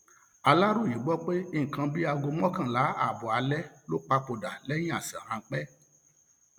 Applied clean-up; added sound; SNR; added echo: none; none; none; none.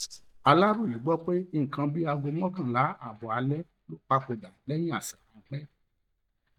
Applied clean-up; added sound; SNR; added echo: neural mask model DeepFilterNet 3.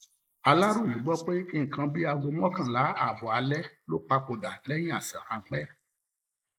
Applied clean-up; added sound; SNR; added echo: neural mask model Resemble Enhance denoiser.